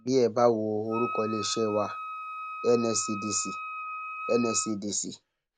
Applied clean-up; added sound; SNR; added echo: none; Wind instrument, woodwind instrument; 9 dB; none.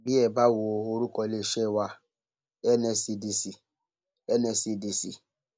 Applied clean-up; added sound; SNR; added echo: none; none; none; none.